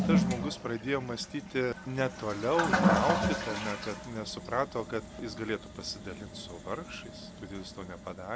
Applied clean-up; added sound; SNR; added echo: none; Toilet flush; -1 dB; none.